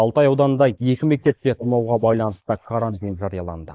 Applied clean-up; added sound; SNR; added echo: neural mask model Resemble Enhance denoiser.